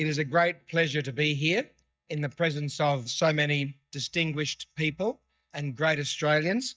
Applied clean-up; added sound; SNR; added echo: neural mask model DeepFilterNet 3.